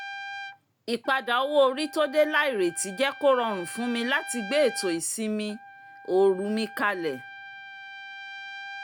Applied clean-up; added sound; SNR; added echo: none; Trumpet; 14 dB; none.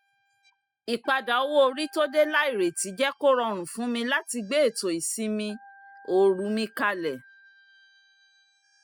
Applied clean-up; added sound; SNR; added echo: classical method spectral subtraction.